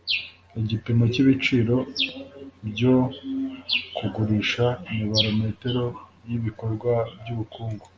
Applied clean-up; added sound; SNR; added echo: none; none; none; none.